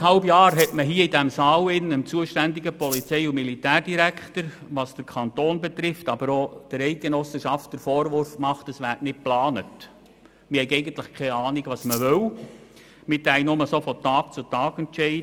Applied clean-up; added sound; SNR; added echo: none; Rattle (instrument); 11 dB; none.